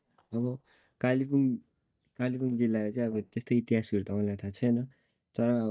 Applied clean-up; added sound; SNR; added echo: neural mask model DeepFilterNet 3.